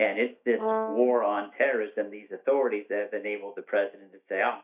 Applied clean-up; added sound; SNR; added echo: neural mask model DeepFilterNet 3.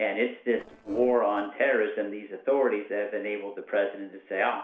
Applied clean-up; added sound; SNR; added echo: neural separator model SepFormer DNS4.